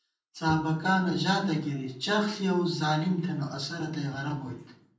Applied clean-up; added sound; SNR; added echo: none; Bowed string instrument; 14 dB; reverberation time 0.6 s.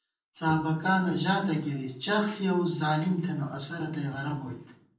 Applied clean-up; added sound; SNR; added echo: neural separator model SepFormer DNS4.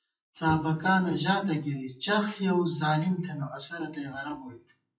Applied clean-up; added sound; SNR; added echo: classical method WPE with log-MMSE.